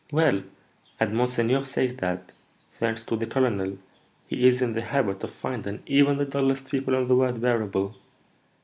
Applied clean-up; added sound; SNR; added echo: none; none; none; none.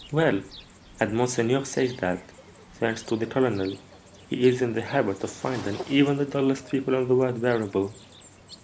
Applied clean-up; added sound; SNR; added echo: none; Cricket; 20 dB; none.